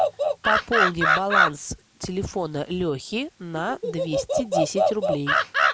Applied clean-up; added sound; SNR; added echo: none; Animal; -4 dB; none.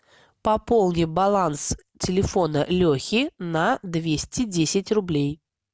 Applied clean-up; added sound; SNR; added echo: none; none; none; none.